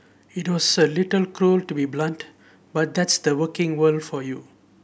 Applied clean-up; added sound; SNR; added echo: none; none; none; none.